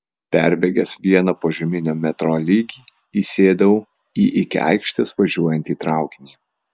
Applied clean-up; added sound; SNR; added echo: none; none; none; none.